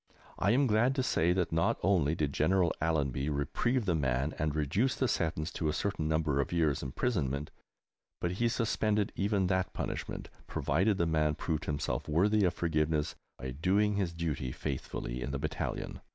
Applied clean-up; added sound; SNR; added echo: none; none; none; none.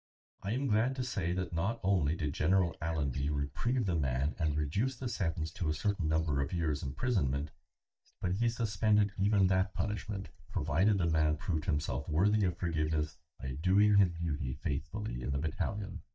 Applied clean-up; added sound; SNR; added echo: neural mask model DeepFilterNet 3.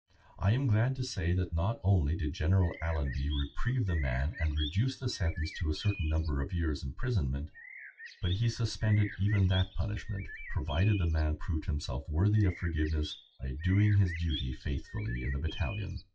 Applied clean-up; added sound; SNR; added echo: classical method WPE with log-MMSE.